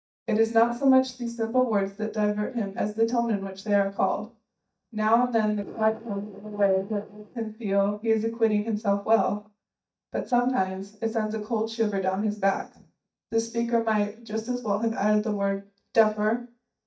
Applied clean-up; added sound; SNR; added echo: neural mask model DeepFilterNet 3.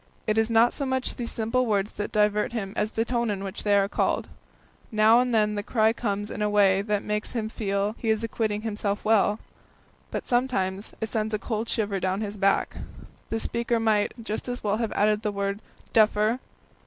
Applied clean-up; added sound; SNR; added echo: none; none; none; none.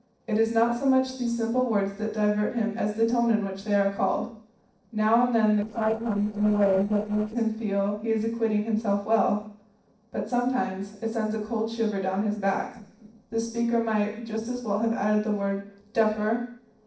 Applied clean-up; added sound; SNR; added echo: neural separator model SepFormer DNS4.